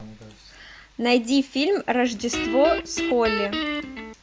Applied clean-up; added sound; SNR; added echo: none; Guitar; 4 dB; none.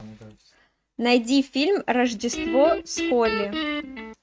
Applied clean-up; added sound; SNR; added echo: neural mask model RNNoise.